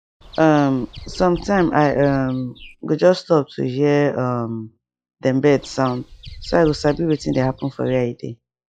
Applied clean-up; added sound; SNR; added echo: classical method log-MMSE.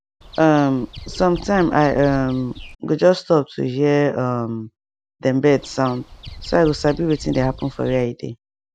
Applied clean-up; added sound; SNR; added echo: none; Bird vocalization, bird call, bird song; 16 dB; none.